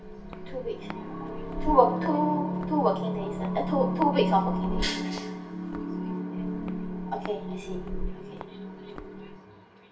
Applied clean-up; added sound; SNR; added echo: none; Walk, footsteps; 10 dB; reverberation time 0.2 s.